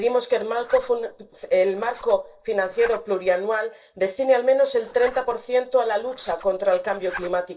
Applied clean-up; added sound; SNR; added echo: neural separator model SepFormer DNS4.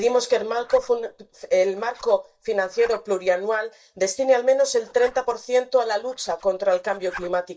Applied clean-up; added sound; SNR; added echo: neural mask model DeepFilterNet 3.